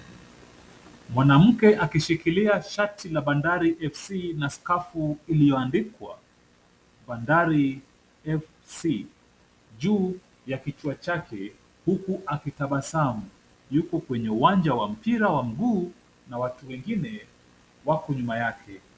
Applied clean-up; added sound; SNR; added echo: none; none; none; none.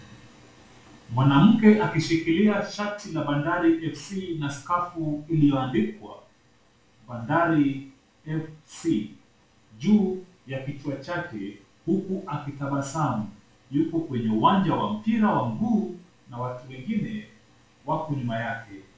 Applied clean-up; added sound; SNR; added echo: none; none; none; reverberation time 0.3 s.